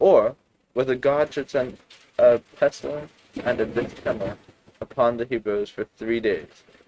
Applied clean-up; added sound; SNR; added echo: neural mask model RNNoise.